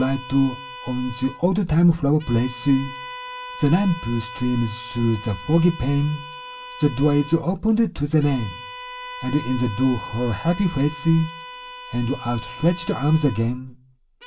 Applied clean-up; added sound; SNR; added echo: none; Bowed string instrument; 15 dB; reverberation time 0.2 s.